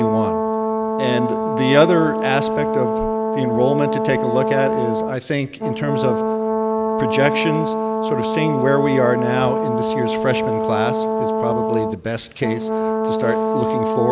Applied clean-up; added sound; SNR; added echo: none; Brass instrument; -1 dB; none.